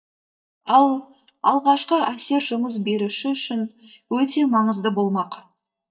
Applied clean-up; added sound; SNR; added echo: neural mask model DeepFilterNet 3.